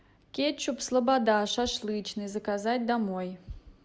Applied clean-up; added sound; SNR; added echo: none; none; none; none.